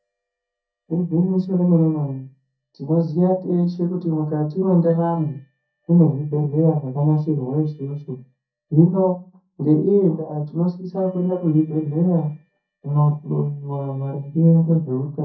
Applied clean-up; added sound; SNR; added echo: neural mask model DeepFilterNet 3.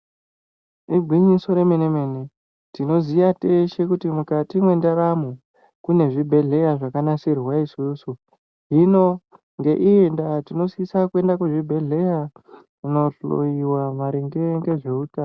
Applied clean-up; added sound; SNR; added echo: none; none; none; none.